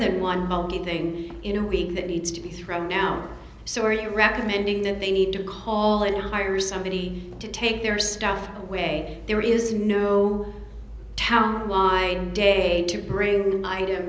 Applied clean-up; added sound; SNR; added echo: none; none; none; none.